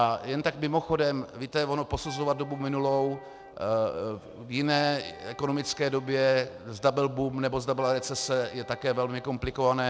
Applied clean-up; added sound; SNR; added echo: none; Wind instrument, woodwind instrument; 19 dB; none.